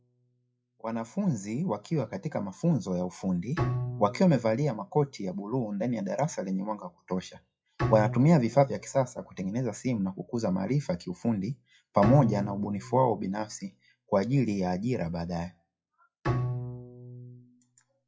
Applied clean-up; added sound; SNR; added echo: classical method WPE with log-MMSE.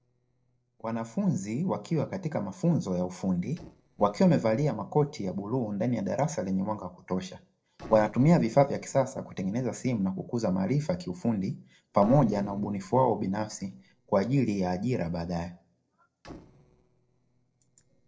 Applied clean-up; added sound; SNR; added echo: neural separator model SepFormer DNS4.